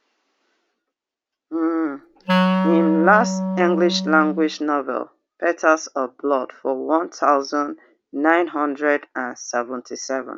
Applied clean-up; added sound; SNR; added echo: none; Wind instrument, woodwind instrument; 1 dB; none.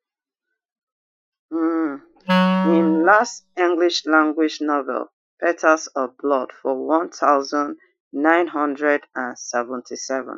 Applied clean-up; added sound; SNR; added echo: classical method Wiener filter.